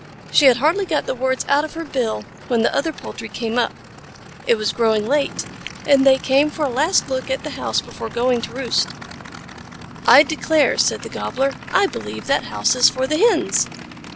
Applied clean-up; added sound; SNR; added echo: none; Idling / Aircraft; 16 dB; none.